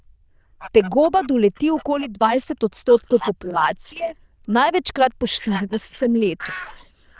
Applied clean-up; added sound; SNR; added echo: neural diffusion model UNIVERSE++.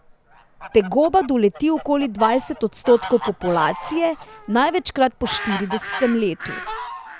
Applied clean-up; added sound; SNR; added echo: none; Fowl; 12 dB; none.